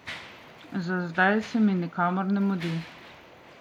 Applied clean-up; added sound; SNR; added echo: none; Mechanisms; 18 dB; none.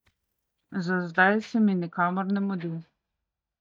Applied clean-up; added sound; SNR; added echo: neural mask model DeepFilterNet 3.